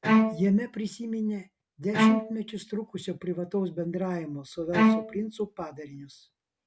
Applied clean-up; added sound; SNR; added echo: none; Bowed string instrument; -4 dB; none.